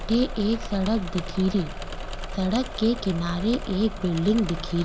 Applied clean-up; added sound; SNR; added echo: none; Engine / Mechanisms; 7 dB; none.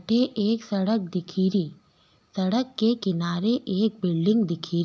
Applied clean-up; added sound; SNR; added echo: none; none; none; none.